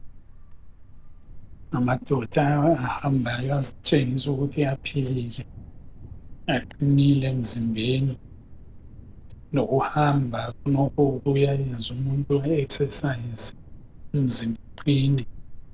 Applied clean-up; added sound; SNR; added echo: none; Thunder; 16 dB; none.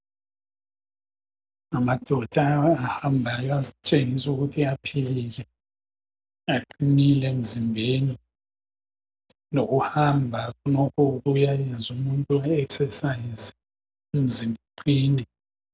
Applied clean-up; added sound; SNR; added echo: none; none; none; none.